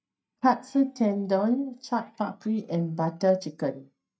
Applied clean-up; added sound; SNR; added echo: neural mask model DeepFilterNet 3.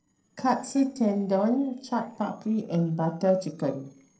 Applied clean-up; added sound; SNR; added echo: neural separator model SepFormer DNS4.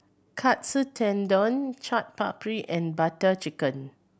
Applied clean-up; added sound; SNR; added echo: none; none; none; none.